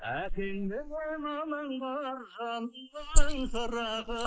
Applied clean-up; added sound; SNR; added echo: neural mask model Resemble Enhance denoiser.